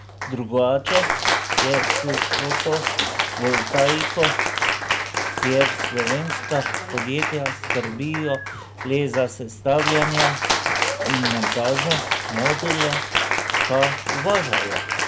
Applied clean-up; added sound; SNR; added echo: none; Cheering; -1 dB; none.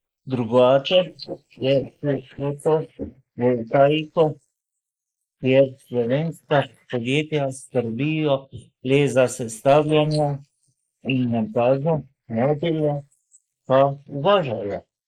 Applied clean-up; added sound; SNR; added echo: neural mask model Resemble Enhance denoiser.